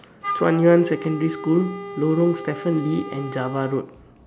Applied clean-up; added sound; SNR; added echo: none; Wind instrument, woodwind instrument; 12 dB; none.